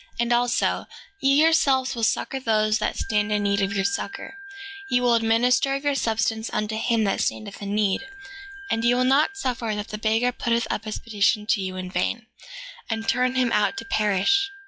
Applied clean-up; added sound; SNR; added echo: classical method log-MMSE.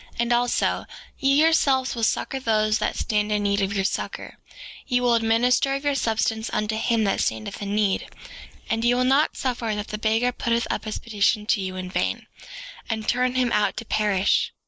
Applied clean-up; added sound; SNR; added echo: neural mask model Resemble Enhance denoiser.